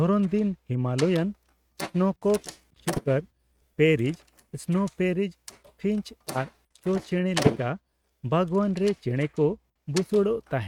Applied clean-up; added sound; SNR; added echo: neural mask model RNNoise.